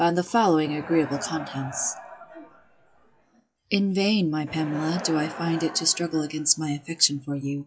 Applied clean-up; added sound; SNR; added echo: classical method log-MMSE.